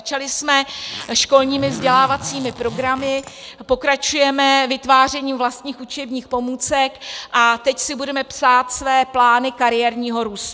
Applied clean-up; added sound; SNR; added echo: none; Zipper (clothing); 15 dB; none.